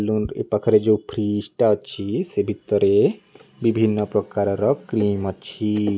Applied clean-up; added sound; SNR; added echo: none; none; none; none.